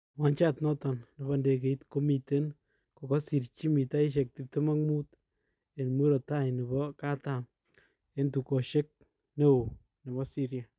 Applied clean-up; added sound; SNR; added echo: none; none; none; none.